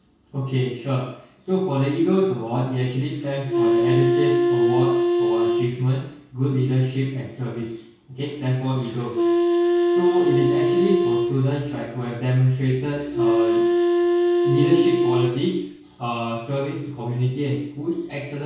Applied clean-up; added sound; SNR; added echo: none; Wind instrument, woodwind instrument; -3 dB; reverberation time 0.6 s.